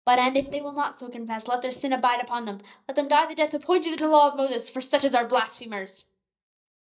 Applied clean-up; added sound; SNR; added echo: neural mask model DeepFilterNet 3.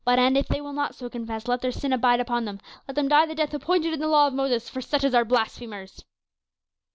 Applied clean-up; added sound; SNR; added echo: none; none; none; none.